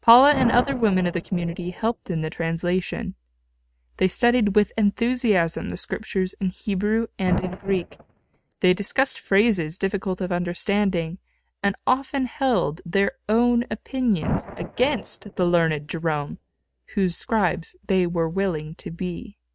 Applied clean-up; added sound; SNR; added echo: neural mask model RNNoise.